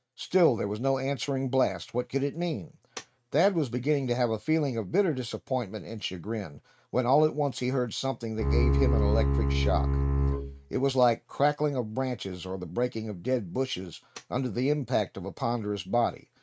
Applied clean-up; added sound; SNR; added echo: neural mask model RNNoise.